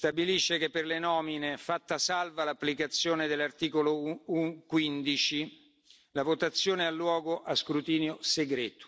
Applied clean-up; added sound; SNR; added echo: none; none; none; none.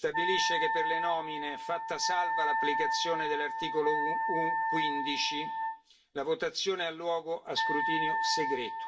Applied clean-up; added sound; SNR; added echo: none; Wind instrument, woodwind instrument; -2 dB; reverberation time 0.2 s.